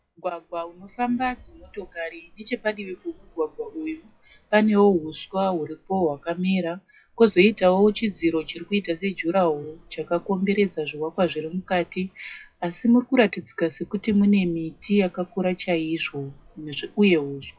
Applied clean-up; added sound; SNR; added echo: classical method WPE with log-MMSE.